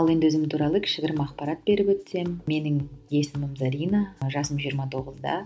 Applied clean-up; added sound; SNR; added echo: none; none; none; none.